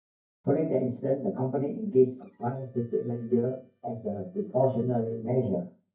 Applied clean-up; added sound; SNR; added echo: neural mask model DeepFilterNet 3.